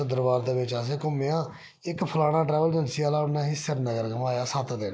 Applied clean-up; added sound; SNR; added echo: neural mask model Resemble Enhance denoiser.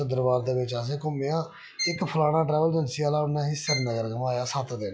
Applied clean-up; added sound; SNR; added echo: classical method log-MMSE.